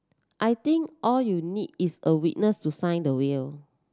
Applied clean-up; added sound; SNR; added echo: none; none; none; none.